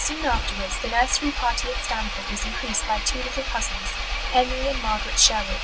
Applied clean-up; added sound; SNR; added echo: none; Engine; 1 dB; none.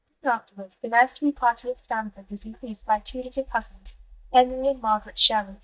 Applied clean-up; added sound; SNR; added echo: neural mask model DeepFilterNet 3.